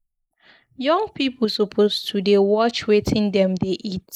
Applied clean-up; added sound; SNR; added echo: neural mask model Resemble Enhance denoiser.